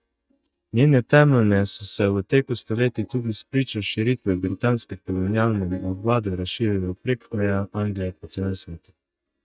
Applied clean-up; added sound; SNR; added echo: neural mask model DeepFilterNet 3.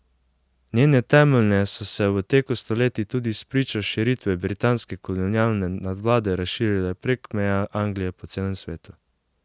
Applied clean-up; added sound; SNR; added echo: none; none; none; none.